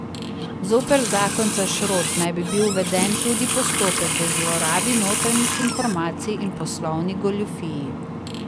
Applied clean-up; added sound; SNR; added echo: none; Water tap, faucet; -3 dB; none.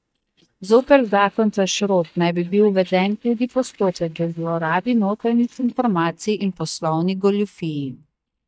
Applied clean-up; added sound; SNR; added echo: neural mask model DeepFilterNet 3.